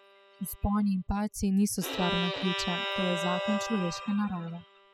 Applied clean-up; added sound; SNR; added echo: classical method spectral subtraction.